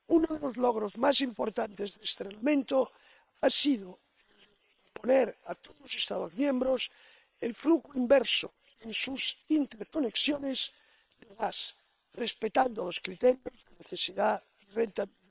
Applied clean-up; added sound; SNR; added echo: neural separator model SepFormer WHAM!.